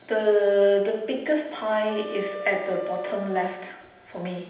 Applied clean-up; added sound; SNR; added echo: none; Wind instrument, woodwind instrument; 12 dB; reverberation time 0.9 s.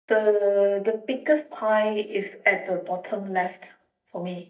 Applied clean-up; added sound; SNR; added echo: neural mask model DeepFilterNet 3.